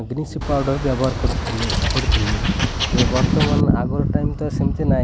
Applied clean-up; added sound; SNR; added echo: none; Wild animals; 2 dB; none.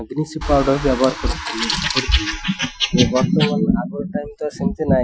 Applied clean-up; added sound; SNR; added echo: classical method Wiener filter.